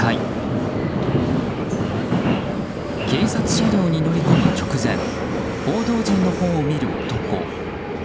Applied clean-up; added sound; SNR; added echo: none; Subway, metro, underground; -2 dB; none.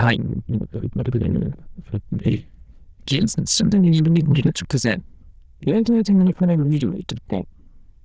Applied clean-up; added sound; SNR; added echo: neural diffusion model UNIVERSE++.